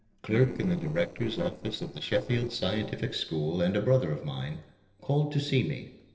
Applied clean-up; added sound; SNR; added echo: neural separator model SepFormer DNS4.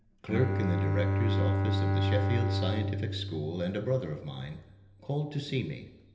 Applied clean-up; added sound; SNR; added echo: none; Bowed string instrument; -3 dB; reverberation time 1.4 s.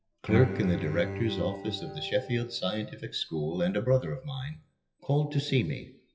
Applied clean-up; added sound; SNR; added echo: classical method WPE with log-MMSE.